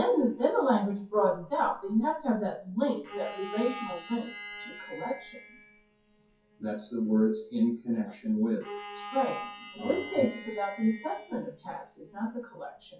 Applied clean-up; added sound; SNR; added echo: classical method WPE with log-MMSE.